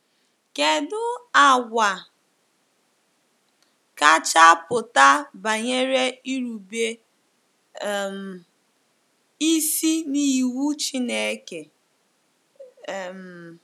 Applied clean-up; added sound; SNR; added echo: none; none; none; none.